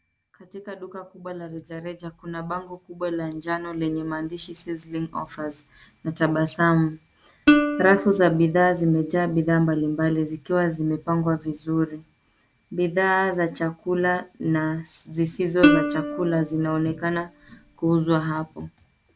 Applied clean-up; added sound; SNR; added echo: none; Plucked string instrument; 1 dB; none.